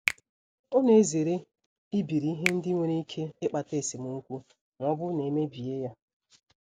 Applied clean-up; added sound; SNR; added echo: none; Finger snapping; 11 dB; none.